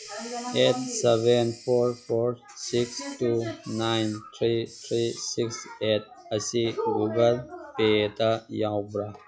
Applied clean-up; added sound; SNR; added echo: classical method log-MMSE.